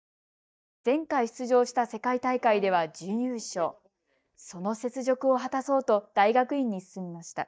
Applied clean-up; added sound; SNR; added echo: neural mask model DeepFilterNet 3.